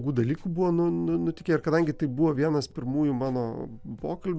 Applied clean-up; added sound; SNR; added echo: none; none; none; none.